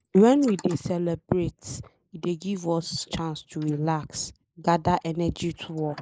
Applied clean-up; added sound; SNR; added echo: neural mask model Resemble Enhance denoiser.